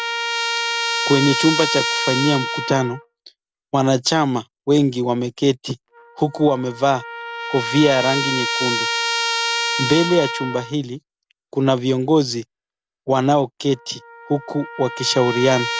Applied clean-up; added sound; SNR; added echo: none; Trumpet; 5 dB; none.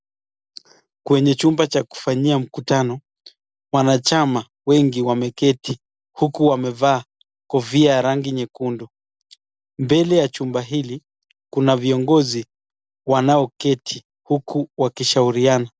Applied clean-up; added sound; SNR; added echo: none; none; none; none.